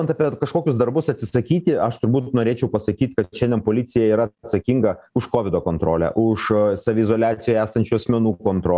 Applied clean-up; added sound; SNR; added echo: none; none; none; none.